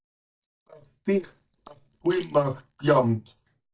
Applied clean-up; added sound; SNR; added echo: neural mask model DeepFilterNet 3.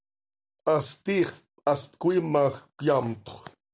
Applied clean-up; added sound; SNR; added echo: none; none; none; none.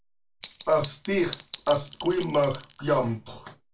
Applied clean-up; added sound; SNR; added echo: none; Chink, clink; 16 dB; reverberation time 0.2 s.